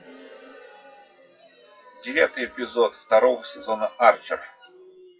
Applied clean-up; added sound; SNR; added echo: classical method WPE with log-MMSE.